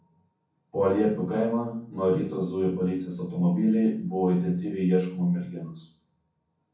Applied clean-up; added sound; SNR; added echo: none; none; none; reverberation time 0.6 s.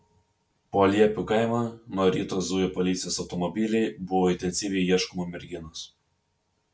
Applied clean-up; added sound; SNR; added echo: none; none; none; none.